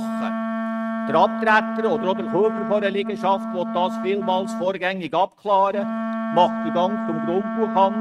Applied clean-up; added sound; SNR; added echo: neural mask model RNNoise.